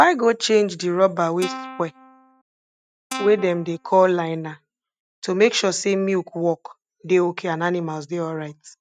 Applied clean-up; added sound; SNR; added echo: neural mask model RNNoise.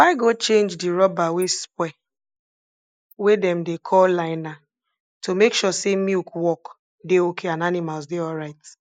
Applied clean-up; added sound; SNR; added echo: neural mask model Resemble Enhance denoiser.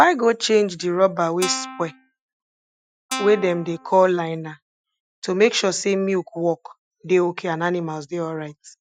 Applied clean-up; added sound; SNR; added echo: classical method Wiener filter.